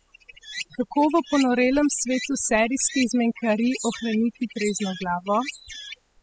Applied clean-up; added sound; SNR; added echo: classical method spectral subtraction.